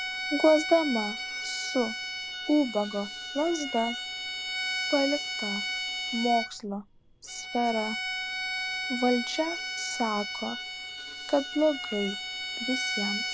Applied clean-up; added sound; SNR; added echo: none; Bowed string instrument; 4 dB; none.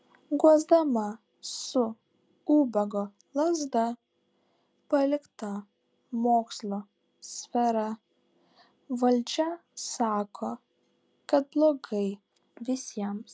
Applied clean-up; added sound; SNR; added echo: none; none; none; none.